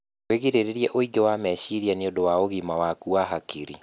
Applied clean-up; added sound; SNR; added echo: none; none; none; none.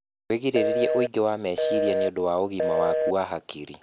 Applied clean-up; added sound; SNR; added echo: none; Telephone; 0 dB; none.